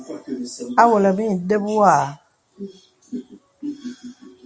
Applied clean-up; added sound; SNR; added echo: none; none; none; none.